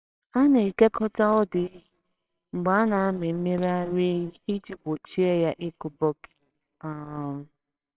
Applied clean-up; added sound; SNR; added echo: neural separator model SepFormer WHAMR!.